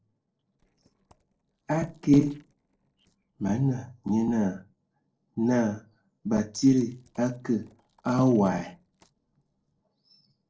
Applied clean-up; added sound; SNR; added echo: neural separator model SepFormer DNS4.